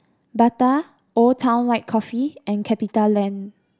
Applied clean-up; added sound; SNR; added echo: none; none; none; none.